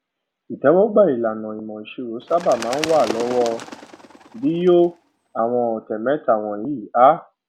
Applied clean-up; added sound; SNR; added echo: none; Bird; 14 dB; none.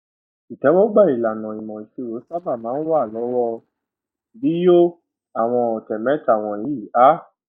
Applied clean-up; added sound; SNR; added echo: neural mask model DeepFilterNet 3.